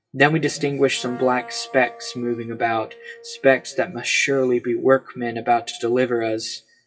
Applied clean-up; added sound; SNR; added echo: classical method WPE with log-MMSE.